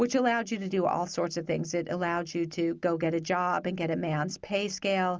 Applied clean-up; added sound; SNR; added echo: none; none; none; none.